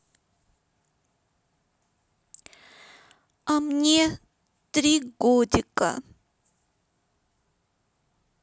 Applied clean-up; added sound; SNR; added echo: none; none; none; none.